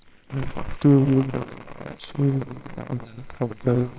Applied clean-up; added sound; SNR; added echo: neural separator model SepFormer WHAMR!.